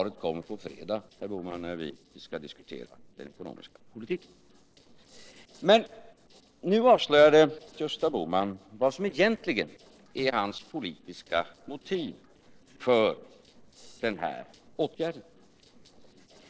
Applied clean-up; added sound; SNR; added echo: neural separator model SepFormer DNS4.